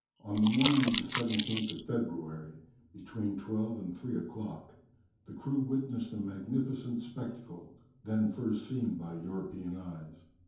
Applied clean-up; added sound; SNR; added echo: none; Crumpling, crinkling; -3 dB; reverberation time 0.6 s.